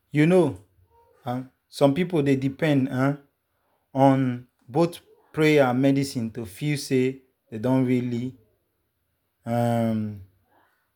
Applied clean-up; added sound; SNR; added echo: none; none; none; none.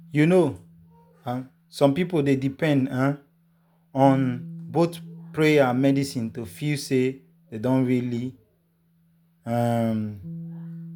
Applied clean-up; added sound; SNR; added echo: none; Bass guitar; 19 dB; none.